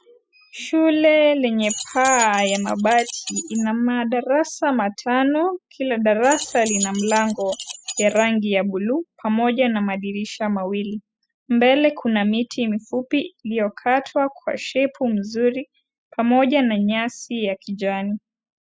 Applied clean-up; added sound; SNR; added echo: classical method spectral subtraction.